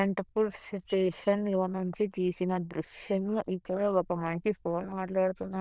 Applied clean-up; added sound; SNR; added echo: neural diffusion model UNIVERSE++.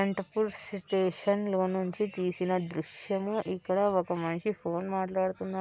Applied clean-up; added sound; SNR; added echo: none; none; none; none.